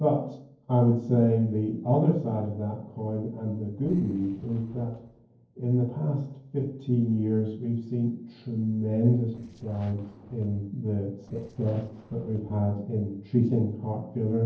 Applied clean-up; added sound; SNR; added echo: neural separator model SepFormer DNS4.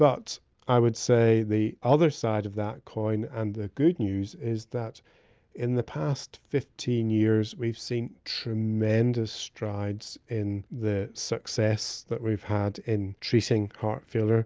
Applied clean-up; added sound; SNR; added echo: none; none; none; none.